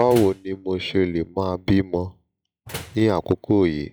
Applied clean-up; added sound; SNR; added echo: classical method log-MMSE.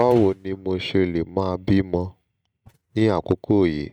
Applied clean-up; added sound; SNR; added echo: neural mask model RNNoise.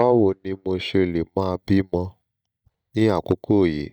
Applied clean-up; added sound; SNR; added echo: neural mask model DeepFilterNet 3.